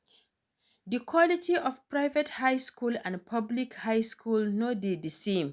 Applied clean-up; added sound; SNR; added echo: none; none; none; none.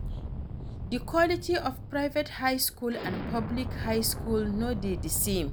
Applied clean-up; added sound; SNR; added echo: none; Explosion; 6 dB; none.